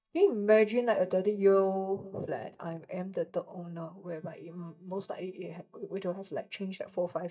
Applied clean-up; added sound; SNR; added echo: neural mask model DeepFilterNet 3.